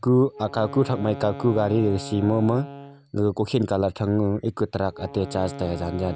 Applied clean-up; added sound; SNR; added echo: none; Wind instrument, woodwind instrument; 15 dB; none.